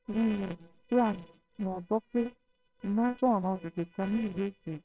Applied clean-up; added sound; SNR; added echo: neural separator model SepFormer WHAMR!.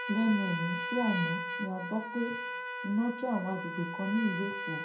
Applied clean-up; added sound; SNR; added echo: none; Trumpet; 5 dB; reverberation time 0.5 s.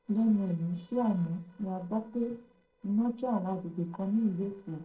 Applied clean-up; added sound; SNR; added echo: neural separator model SepFormer DNS4.